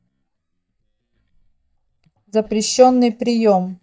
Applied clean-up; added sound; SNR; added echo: neural mask model DeepFilterNet 3.